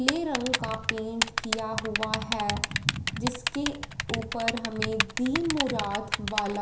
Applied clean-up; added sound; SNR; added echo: none; Typing; 1 dB; reverberation time 0.5 s.